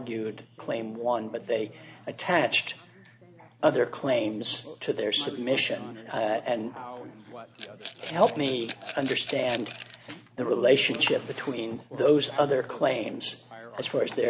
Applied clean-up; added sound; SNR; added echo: none; Rattle / Glass; 6 dB; none.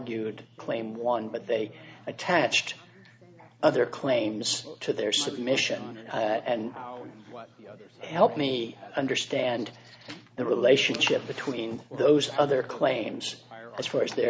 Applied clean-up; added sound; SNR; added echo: none; none; none; none.